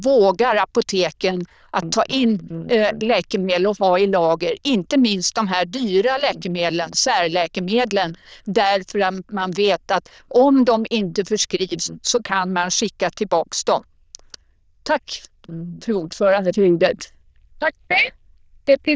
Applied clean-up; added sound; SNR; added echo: neural diffusion model UNIVERSE++.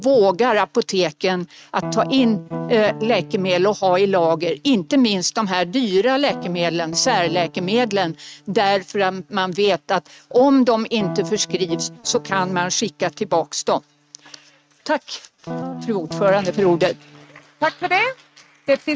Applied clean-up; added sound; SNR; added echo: neural mask model RNNoise.